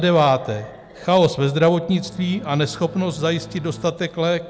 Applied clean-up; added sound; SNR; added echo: none; Bowed string instrument; 20 dB; none.